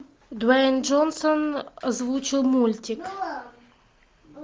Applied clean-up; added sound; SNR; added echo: none; none; none; none.